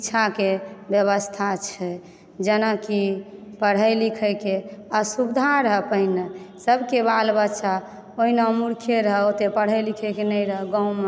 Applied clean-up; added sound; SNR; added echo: none; none; none; none.